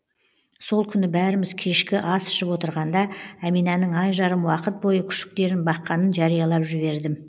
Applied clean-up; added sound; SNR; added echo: none; none; none; none.